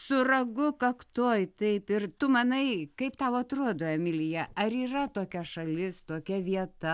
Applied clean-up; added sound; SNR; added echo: none; none; none; none.